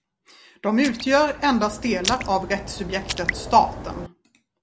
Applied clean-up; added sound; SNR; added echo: none; Raindrop; 9 dB; none.